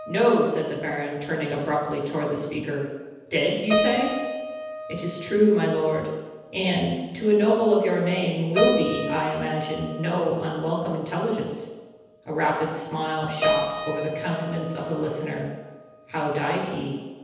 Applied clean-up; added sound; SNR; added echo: none; Keyboard (musical); 8 dB; reverberation time 1.1 s.